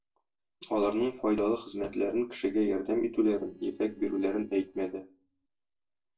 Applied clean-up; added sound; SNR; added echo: neural separator model SepFormer DNS4.